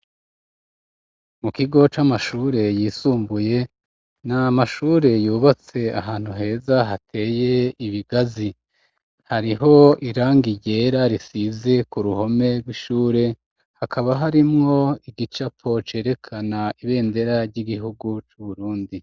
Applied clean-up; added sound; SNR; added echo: none; none; none; none.